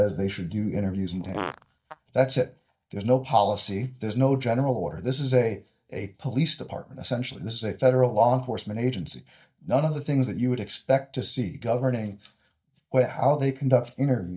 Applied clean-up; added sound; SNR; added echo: neural mask model DeepFilterNet 3.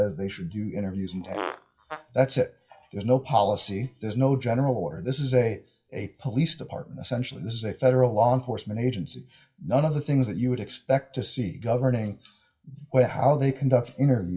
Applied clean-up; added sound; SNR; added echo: classical method WPE with log-MMSE.